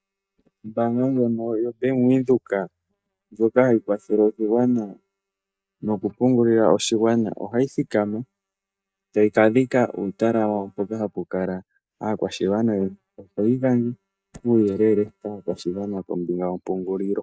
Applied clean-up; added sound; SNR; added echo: neural mask model DeepFilterNet 3.